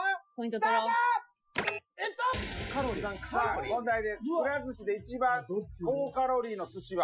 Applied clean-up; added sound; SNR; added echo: classical method Wiener filter.